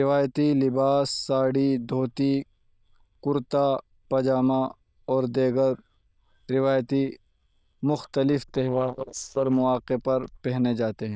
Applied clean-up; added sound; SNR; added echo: neural diffusion model UNIVERSE++.